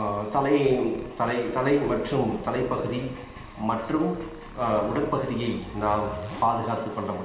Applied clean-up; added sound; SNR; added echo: none; Zipper (clothing); 17 dB; reverberation time 1.1 s.